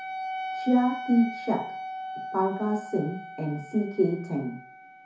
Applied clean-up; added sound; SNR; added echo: none; Wind instrument, woodwind instrument; 9 dB; reverberation time 0.9 s.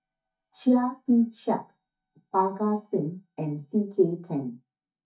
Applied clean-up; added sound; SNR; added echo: neural mask model DeepFilterNet 3.